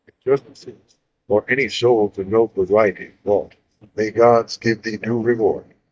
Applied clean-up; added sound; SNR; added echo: neural mask model DeepFilterNet 3.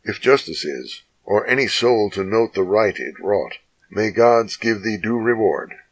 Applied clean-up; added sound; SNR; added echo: none; none; none; none.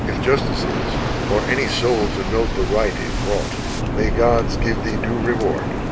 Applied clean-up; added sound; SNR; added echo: none; Waves, surf + Engine; -1 dB; none.